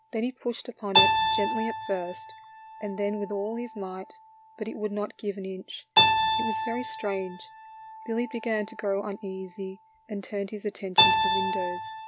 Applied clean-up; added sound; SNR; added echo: none; Keyboard (musical); -4 dB; none.